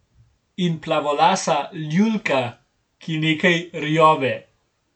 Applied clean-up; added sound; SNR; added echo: none; none; none; none.